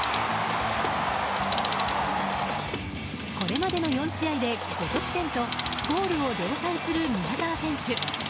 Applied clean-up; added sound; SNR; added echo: none; Telephone; 11 dB; none.